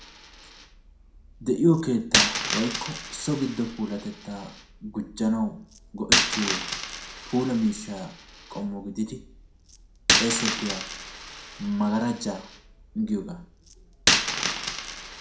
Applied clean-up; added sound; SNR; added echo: none; Coin (dropping); 0 dB; reverberation time 0.4 s.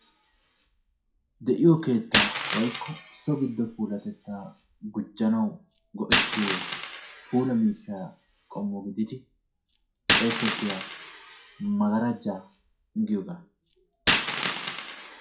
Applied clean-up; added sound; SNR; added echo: classical method WPE with log-MMSE.